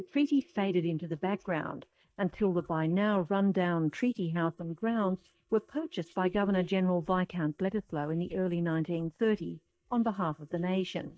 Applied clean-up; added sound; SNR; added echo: neural mask model DeepFilterNet 3.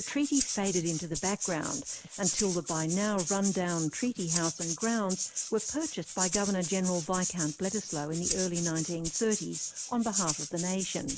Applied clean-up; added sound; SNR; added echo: neural mask model Resemble Enhance denoiser.